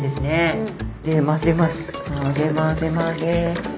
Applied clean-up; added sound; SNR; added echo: none; none; none; none.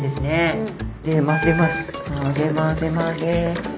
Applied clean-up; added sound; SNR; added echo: none; Wind instrument, woodwind instrument; 8 dB; none.